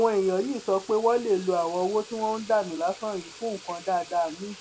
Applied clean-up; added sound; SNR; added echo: none; Sink (filling or washing) / Water tap, faucet; 14 dB; none.